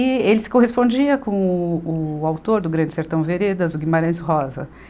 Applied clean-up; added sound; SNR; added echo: none; none; none; none.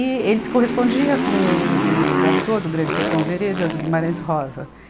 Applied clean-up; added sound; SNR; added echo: none; Motorcycle; 1 dB; none.